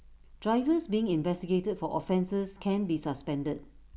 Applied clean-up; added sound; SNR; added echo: none; none; none; none.